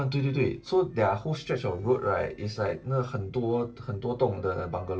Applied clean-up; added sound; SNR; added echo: neural separator model SepFormer DNS4.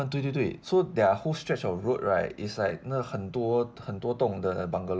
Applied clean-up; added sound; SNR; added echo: none; none; none; none.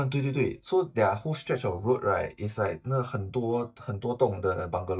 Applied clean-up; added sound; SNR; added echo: neural mask model DeepFilterNet 3.